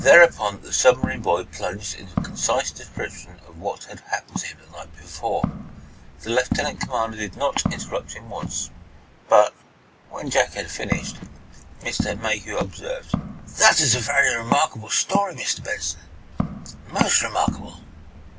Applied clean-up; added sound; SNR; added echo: none; Walk, footsteps; 10 dB; none.